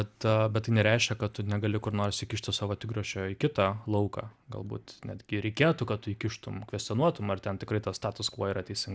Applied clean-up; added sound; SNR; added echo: none; none; none; none.